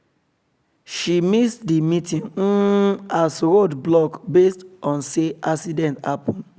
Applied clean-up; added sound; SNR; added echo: none; none; none; none.